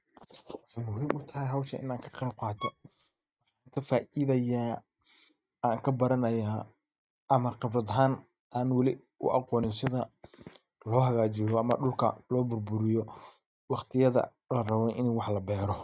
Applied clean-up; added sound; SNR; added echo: neural mask model RNNoise.